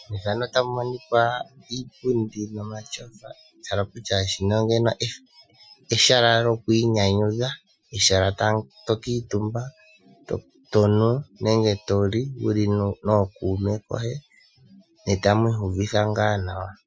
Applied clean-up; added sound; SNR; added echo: classical method Wiener filter.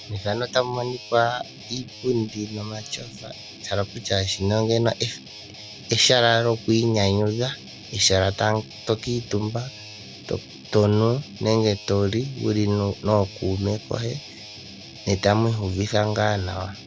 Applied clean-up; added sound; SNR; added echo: none; Guitar; 17 dB; none.